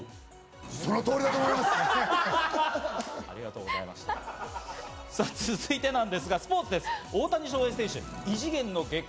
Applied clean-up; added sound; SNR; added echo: none; Purr; 12 dB; none.